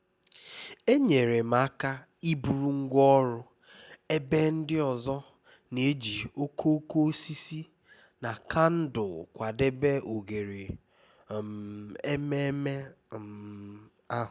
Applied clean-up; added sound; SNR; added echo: none; none; none; none.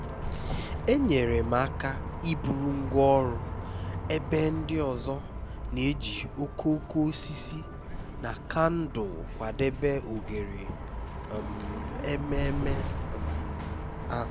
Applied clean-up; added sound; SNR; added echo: none; Bus; 4 dB; none.